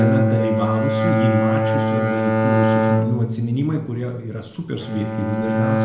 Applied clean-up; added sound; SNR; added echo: none; Bowed string instrument; -4 dB; reverberation time 0.8 s.